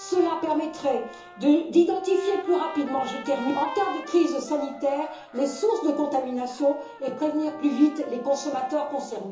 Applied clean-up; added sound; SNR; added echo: none; Trumpet; 17 dB; reverberation time 0.6 s.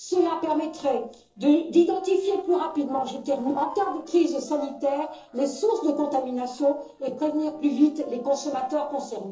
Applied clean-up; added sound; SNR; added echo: neural separator model SepFormer DNS4.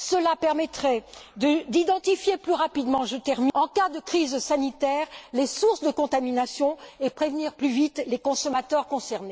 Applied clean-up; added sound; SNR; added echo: none; none; none; none.